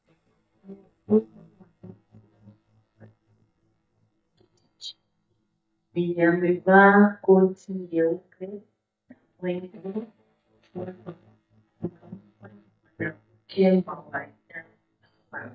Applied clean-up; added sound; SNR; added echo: neural mask model DeepFilterNet 3.